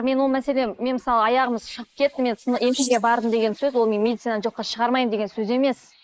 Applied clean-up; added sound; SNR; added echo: neural mask model Resemble Enhance denoiser.